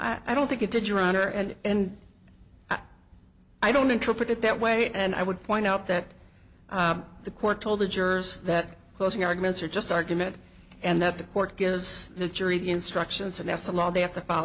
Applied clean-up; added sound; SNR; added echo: none; none; none; none.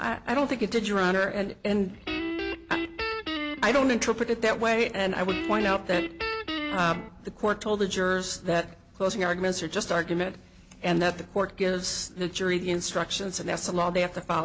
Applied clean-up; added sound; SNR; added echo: none; Guitar; 5 dB; none.